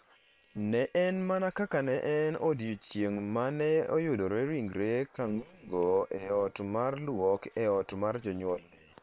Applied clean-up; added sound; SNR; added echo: neural separator model SepFormer WHAM!.